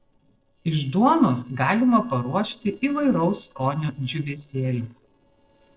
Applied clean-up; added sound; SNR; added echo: neural separator model SepFormer DNS4.